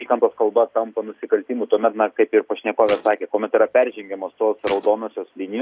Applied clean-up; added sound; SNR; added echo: none; Thump, thud; 14 dB; none.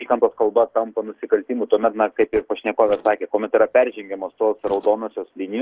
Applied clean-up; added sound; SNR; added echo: neural separator model SepFormer DNS4.